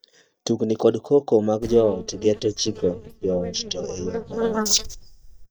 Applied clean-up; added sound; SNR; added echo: neural mask model DeepFilterNet 3.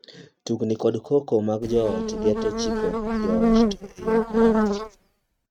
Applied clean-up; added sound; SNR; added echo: neural mask model RNNoise.